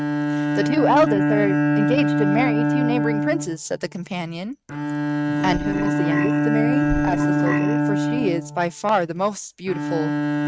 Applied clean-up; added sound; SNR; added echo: neural mask model RNNoise.